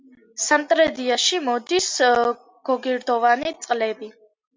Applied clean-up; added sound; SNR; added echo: none; none; none; none.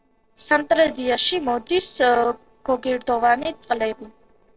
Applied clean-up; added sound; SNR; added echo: neural separator model SepFormer DNS4.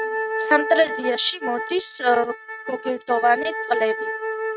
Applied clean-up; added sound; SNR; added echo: neural mask model RNNoise.